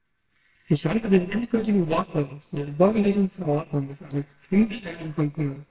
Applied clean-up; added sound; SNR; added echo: neural separator model SepFormer WHAMR!.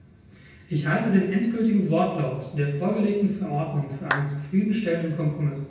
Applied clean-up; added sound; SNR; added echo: none; Clapping; 10 dB; reverberation time 0.9 s.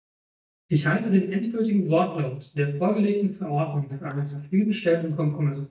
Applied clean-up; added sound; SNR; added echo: neural mask model DeepFilterNet 3.